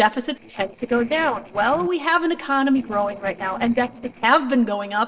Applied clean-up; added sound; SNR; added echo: neural separator model SepFormer DNS4.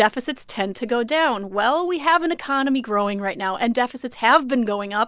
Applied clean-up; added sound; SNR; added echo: none; none; none; none.